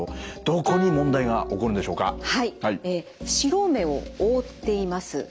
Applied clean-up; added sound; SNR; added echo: none; Guitar; 10 dB; none.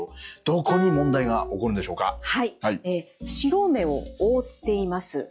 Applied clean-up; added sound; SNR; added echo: classical method log-MMSE.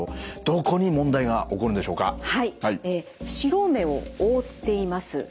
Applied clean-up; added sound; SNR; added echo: none; none; none; none.